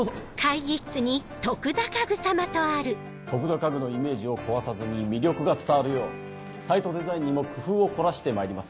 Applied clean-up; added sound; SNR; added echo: none; none; none; none.